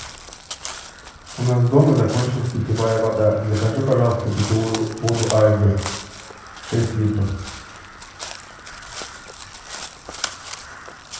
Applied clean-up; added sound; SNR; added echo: none; Crow; 13 dB; reverberation time 0.9 s.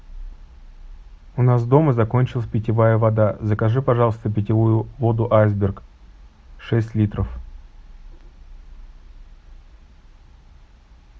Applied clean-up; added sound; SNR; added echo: none; none; none; none.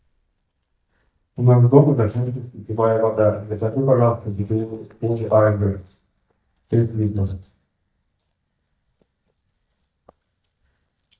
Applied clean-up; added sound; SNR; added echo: neural mask model DeepFilterNet 3.